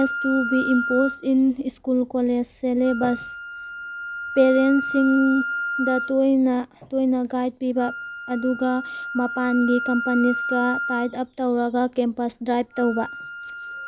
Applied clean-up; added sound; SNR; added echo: none; Wind instrument, woodwind instrument; 8 dB; none.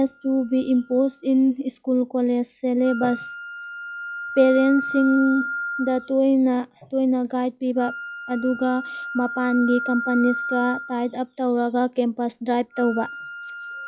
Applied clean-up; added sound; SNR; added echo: classical method log-MMSE.